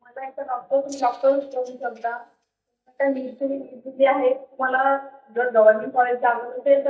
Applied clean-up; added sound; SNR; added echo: neural mask model DeepFilterNet 3.